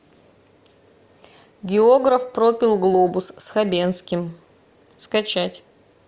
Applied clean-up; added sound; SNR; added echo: none; none; none; none.